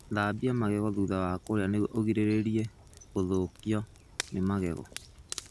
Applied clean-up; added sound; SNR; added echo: none; Crackle; 17 dB; none.